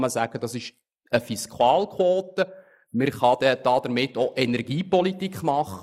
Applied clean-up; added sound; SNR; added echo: neural mask model Resemble Enhance denoiser.